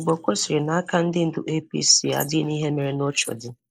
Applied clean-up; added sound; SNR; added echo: neural mask model Resemble Enhance denoiser.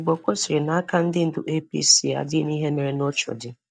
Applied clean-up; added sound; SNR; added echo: neural mask model DeepFilterNet 3.